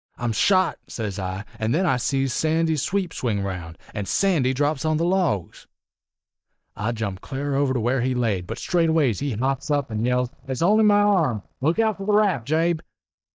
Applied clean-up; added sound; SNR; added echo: neural mask model DeepFilterNet 3.